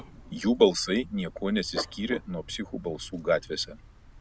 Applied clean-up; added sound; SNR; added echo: none; Dog; 14 dB; none.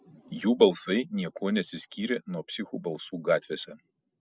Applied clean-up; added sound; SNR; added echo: none; none; none; none.